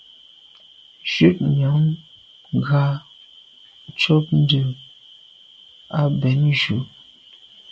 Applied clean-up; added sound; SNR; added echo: none; none; none; none.